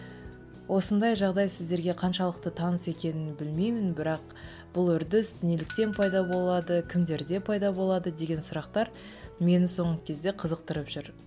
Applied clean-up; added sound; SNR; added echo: none; Doorbell; 11 dB; none.